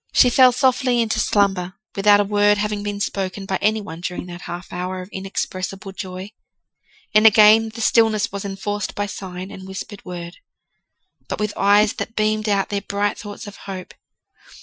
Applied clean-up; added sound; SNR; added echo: classical method Wiener filter.